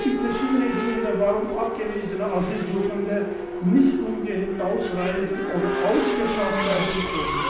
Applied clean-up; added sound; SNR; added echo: none; Race car, auto racing / Accelerating, revving, vroom; 3 dB; reverberation time 0.8 s.